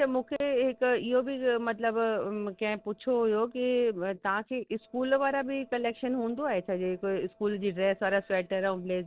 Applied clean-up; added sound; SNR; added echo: neural separator model SepFormer DNS4.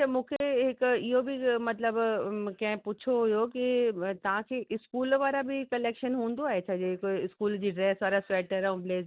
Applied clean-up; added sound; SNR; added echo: none; none; none; none.